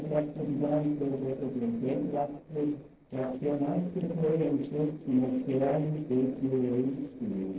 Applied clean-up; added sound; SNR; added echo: neural separator model SepFormer DNS4.